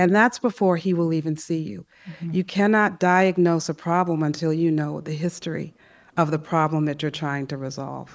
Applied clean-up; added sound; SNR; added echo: neural mask model Resemble Enhance denoiser.